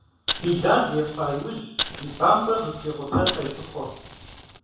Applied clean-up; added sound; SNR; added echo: none; Fire; 5 dB; reverberation time 0.7 s.